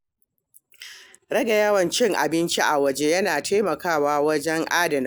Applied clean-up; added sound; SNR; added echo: none; none; none; none.